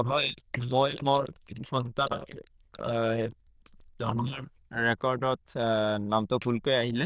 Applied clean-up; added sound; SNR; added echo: neural diffusion model UNIVERSE++.